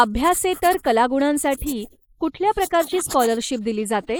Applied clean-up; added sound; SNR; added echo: neural mask model Resemble Enhance denoiser.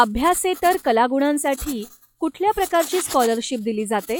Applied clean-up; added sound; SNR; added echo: classical method log-MMSE.